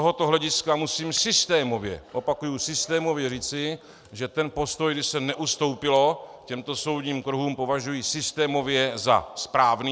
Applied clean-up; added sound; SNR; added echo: none; none; none; none.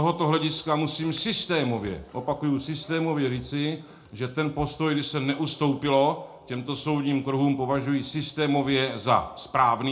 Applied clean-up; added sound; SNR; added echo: none; none; none; reverberation time 0.3 s.